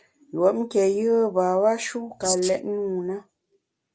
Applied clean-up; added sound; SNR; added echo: neural mask model Resemble Enhance denoiser.